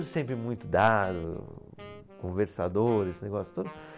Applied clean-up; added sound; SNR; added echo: none; Wind instrument, woodwind instrument; 20 dB; none.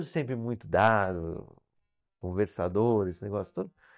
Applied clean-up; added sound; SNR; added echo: neural mask model DeepFilterNet 3.